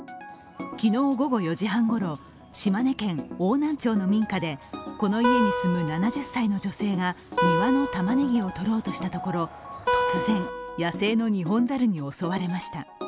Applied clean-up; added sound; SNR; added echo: none; Acoustic guitar; 4 dB; none.